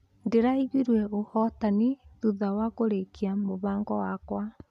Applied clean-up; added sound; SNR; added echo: none; none; none; none.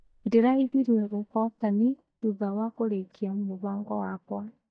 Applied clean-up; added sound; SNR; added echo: neural mask model DeepFilterNet 3.